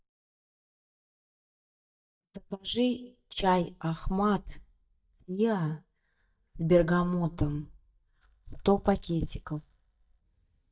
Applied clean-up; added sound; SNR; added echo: neural mask model DeepFilterNet 3.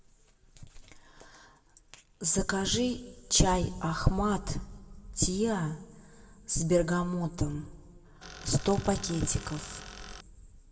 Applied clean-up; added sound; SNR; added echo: none; Tools; 15 dB; reverberation time 1.1 s.